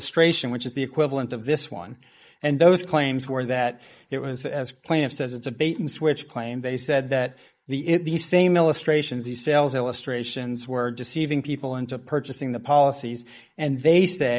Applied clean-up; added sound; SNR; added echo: neural mask model Resemble Enhance denoiser.